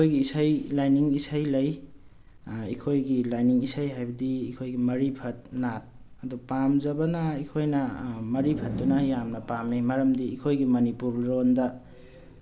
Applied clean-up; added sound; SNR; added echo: none; none; none; none.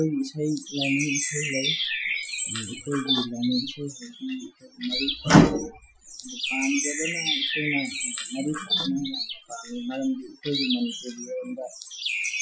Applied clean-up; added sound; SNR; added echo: classical method Wiener filter.